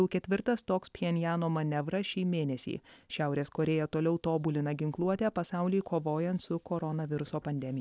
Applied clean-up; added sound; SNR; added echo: none; none; none; none.